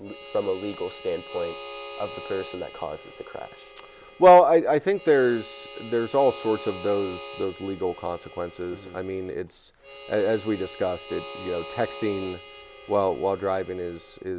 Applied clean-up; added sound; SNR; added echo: none; Harmonica; 16 dB; none.